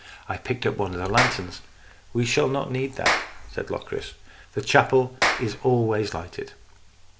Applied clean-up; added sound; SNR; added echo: none; Clapping; 4 dB; none.